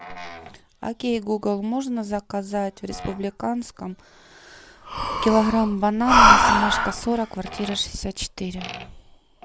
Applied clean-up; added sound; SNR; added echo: none; Breathing; -5 dB; none.